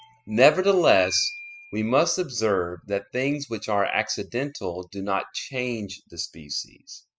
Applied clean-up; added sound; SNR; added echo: classical method spectral subtraction.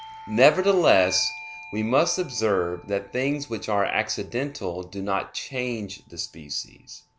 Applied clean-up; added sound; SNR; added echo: none; Doorbell; 20 dB; none.